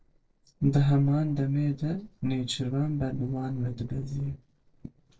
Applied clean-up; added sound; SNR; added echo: neural separator model SepFormer DNS4.